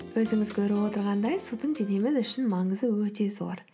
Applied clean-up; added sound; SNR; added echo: none; none; none; none.